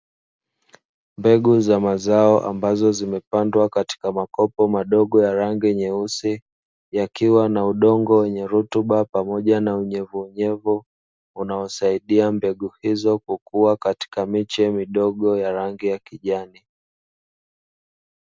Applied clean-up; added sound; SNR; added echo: none; none; none; none.